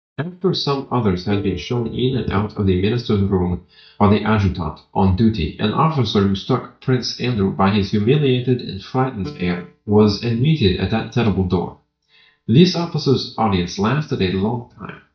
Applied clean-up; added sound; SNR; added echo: neural mask model DeepFilterNet 3.